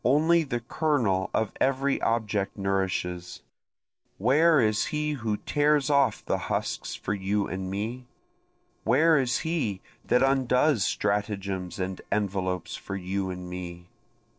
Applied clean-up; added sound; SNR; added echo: neural separator model SepFormer DNS4.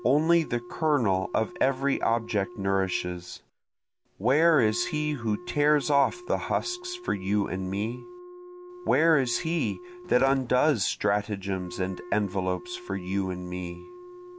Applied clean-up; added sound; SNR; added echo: none; Walk, footsteps + Wind instrument, woodwind instrument; 16 dB; none.